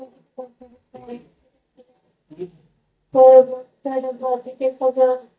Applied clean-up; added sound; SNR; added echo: neural mask model DeepFilterNet 3.